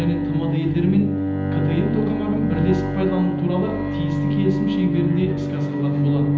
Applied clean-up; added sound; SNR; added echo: none; Bowed string instrument; -1 dB; reverberation time 0.9 s.